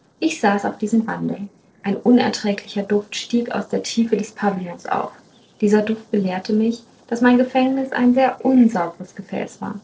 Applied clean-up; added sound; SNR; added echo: neural separator model SepFormer DNS4.